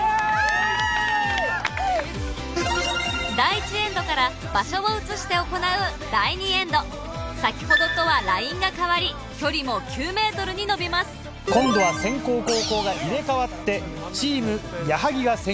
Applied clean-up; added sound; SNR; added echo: none; Bowed string instrument; 14 dB; none.